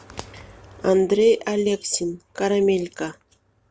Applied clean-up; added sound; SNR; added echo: none; none; none; none.